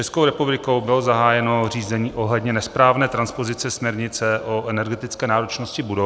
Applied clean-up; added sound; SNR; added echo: none; none; none; none.